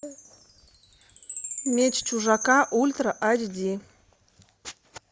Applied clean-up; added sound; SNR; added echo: none; Chime; 12 dB; none.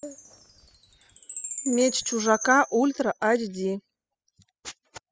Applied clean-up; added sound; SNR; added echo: classical method spectral subtraction.